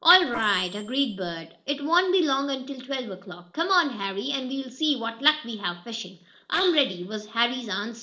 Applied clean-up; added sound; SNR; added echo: neural separator model SepFormer DNS4.